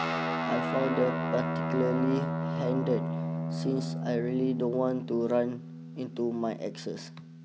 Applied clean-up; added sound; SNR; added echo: none; Guitar; 2 dB; none.